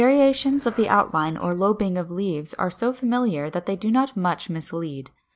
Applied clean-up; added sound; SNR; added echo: neural mask model DeepFilterNet 3.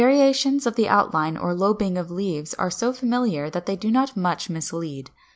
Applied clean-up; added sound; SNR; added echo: none; none; none; none.